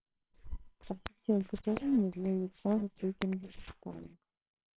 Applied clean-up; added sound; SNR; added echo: neural separator model SepFormer WHAMR!.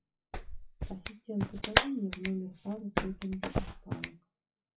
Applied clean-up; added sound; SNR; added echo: classical method WPE with log-MMSE.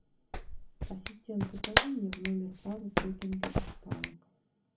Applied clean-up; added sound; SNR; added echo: none; Clapping; -4 dB; reverberation time 0.3 s.